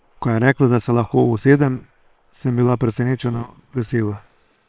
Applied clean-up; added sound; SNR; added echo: neural separator model SepFormer WHAM!.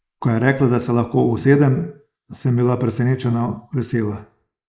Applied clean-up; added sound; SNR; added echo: neural mask model Resemble Enhance denoiser.